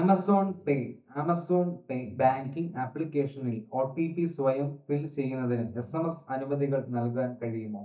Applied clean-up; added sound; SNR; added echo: neural mask model DeepFilterNet 3.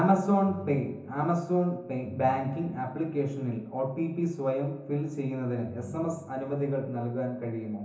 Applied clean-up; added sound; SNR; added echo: none; Ringtone; 17 dB; reverberation time 0.7 s.